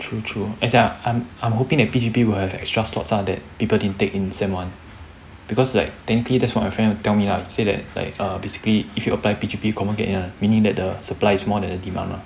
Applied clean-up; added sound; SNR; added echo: none; none; none; none.